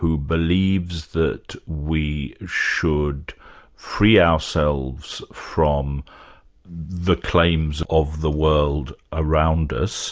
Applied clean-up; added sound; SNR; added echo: none; none; none; none.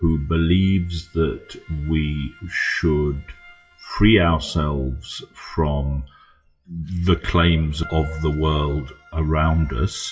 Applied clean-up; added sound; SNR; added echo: classical method WPE with log-MMSE.